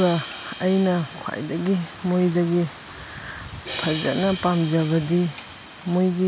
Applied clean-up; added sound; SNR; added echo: none; Crash cymbal; 16 dB; none.